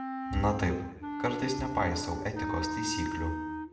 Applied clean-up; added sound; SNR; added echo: none; Wind instrument, woodwind instrument; 3 dB; reverberation time 0.7 s.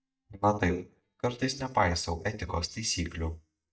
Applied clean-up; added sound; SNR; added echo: neural mask model DeepFilterNet 3.